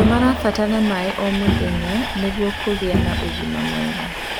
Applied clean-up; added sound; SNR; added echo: none; Train + Bowed string instrument; 2 dB; none.